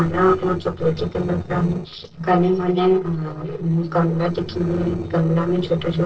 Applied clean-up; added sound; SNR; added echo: neural separator model SepFormer DNS4.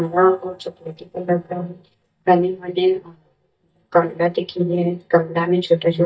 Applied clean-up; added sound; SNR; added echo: neural mask model DeepFilterNet 3.